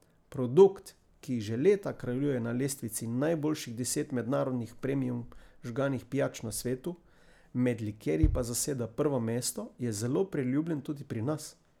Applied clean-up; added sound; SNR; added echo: none; Bass drum; 5 dB; none.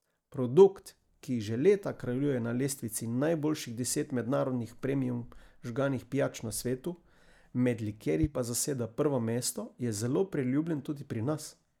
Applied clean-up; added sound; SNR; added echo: neural mask model DeepFilterNet 3.